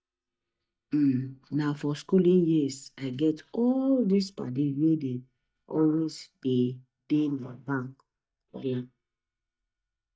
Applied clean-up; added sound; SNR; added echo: neural mask model DeepFilterNet 3.